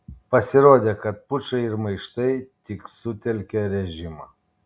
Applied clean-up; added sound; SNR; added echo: none; none; none; none.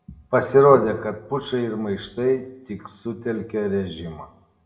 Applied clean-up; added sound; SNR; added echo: none; Bowed string instrument; 16 dB; reverberation time 0.6 s.